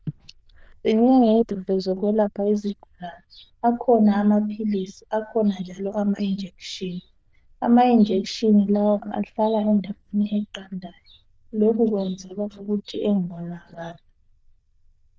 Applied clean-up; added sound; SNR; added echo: neural diffusion model UNIVERSE++.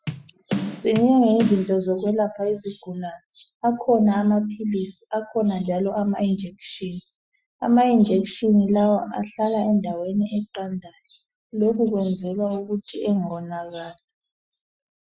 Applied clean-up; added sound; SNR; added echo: classical method Wiener filter.